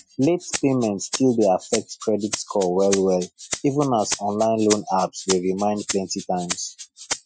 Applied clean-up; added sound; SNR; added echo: classical method Wiener filter.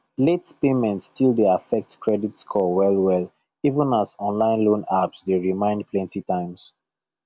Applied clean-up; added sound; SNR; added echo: none; none; none; none.